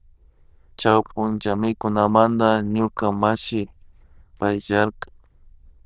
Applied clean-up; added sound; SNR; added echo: neural diffusion model UNIVERSE++.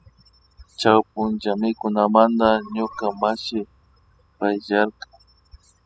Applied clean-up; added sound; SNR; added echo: classical method spectral subtraction.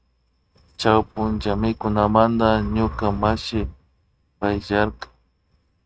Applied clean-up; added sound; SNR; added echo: neural mask model RNNoise.